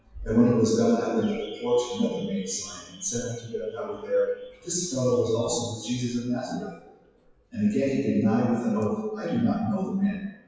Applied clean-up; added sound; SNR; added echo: classical method WPE with log-MMSE.